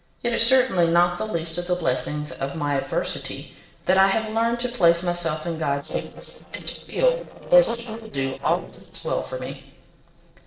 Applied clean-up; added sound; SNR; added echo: neural separator model SepFormer DNS4.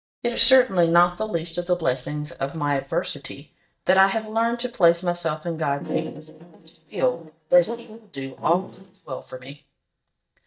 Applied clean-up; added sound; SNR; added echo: neural mask model DeepFilterNet 3.